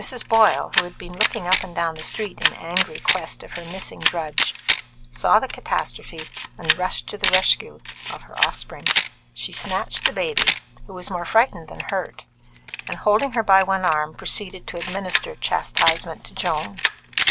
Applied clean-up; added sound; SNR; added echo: none; Camera; 1 dB; none.